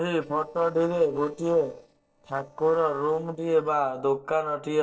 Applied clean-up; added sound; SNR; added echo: neural separator model SepFormer DNS4.